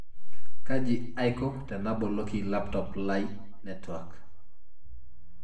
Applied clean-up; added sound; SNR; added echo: none; none; none; reverberation time 0.7 s.